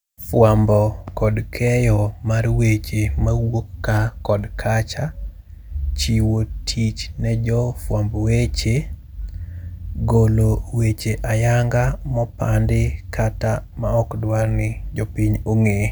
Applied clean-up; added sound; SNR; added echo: none; none; none; none.